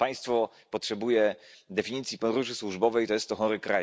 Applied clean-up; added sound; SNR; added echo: none; none; none; none.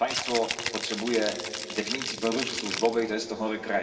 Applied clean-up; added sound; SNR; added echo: none; Rattle (instrument); 6 dB; reverberation time 2.3 s.